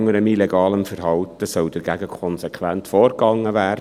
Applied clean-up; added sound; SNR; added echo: none; none; none; none.